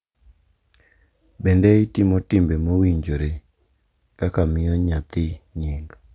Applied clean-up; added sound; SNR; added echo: none; none; none; none.